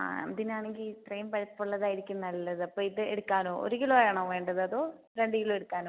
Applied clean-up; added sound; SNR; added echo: none; none; none; none.